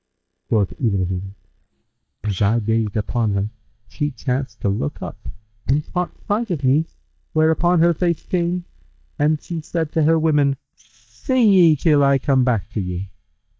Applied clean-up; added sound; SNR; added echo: neural mask model DeepFilterNet 3.